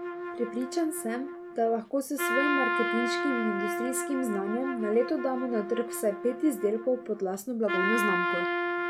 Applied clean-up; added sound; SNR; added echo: none; Trumpet; 2 dB; none.